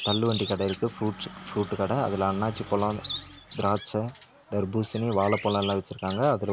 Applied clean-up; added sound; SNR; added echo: none; Bird; 11 dB; none.